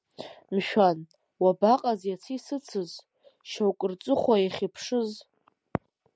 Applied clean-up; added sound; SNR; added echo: none; none; none; none.